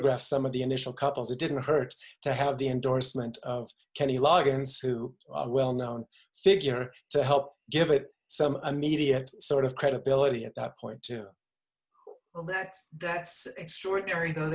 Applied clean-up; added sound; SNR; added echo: none; none; none; none.